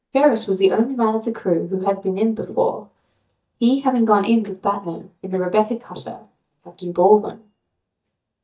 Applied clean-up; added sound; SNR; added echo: neural mask model DeepFilterNet 3.